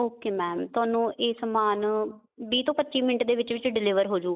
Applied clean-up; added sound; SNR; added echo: neural mask model Resemble Enhance denoiser.